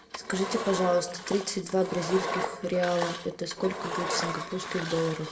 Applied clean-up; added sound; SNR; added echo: none; Engine; 6 dB; reverberation time 2.1 s.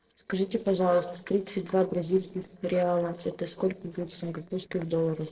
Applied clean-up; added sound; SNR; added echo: neural separator model SepFormer DNS4.